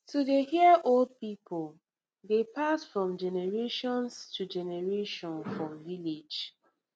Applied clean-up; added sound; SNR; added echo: none; none; none; none.